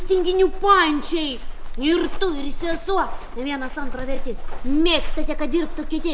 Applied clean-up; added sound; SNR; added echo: none; Walk, footsteps; 1 dB; none.